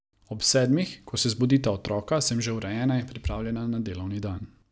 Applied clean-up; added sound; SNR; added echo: none; none; none; none.